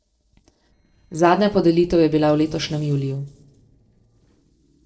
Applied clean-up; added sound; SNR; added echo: neural separator model SepFormer DNS4.